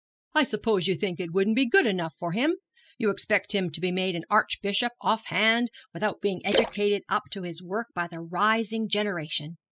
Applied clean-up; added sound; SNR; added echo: classical method spectral subtraction.